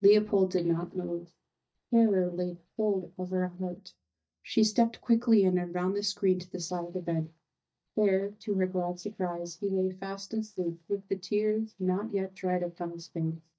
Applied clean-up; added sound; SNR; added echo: neural mask model DeepFilterNet 3.